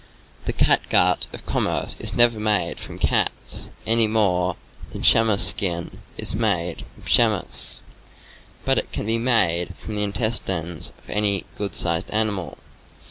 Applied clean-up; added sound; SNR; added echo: none; none; none; none.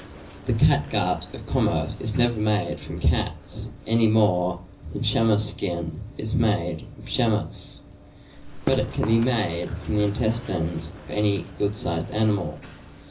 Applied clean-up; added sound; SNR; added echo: none; Run; 17 dB; reverberation time 0.4 s.